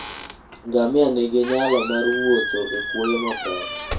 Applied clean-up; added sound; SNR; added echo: none; Squeak; 6 dB; reverberation time 0.2 s.